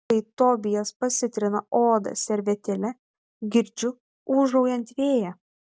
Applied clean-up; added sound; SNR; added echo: none; none; none; none.